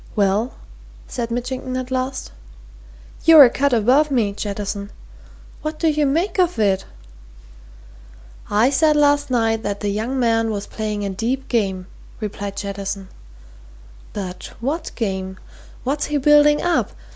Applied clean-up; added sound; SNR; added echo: none; none; none; none.